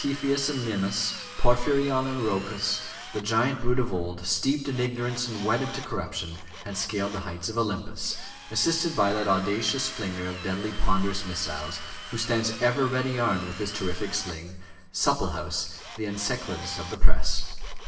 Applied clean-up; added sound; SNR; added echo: none; Drill; 18 dB; reverberation time 1.1 s.